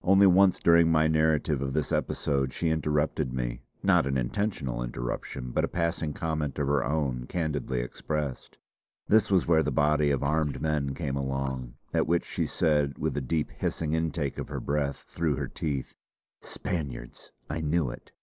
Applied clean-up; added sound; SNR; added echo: neural mask model Resemble Enhance denoiser.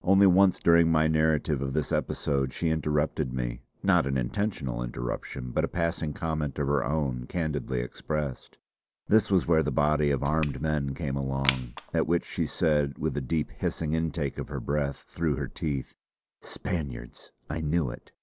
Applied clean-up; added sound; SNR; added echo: none; Crushing; 9 dB; none.